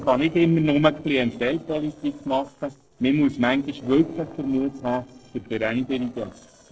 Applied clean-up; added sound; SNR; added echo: neural separator model SepFormer DNS4.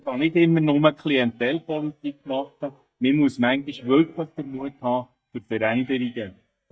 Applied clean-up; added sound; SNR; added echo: neural mask model DeepFilterNet 3.